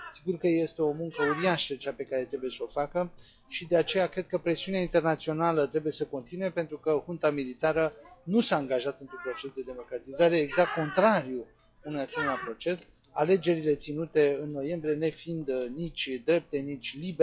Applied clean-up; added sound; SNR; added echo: classical method log-MMSE.